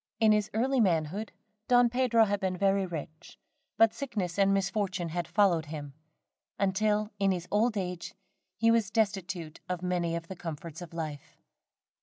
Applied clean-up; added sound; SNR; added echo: none; none; none; none.